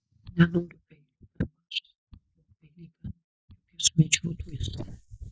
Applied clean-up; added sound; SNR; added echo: neural mask model DeepFilterNet 3.